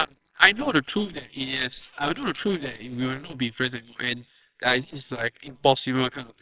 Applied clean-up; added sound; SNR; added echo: neural separator model SepFormer WHAMR!.